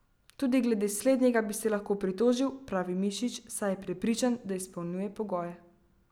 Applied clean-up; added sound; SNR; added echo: none; none; none; none.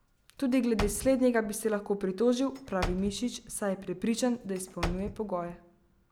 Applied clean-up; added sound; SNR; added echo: none; Slam / Wood; 11 dB; none.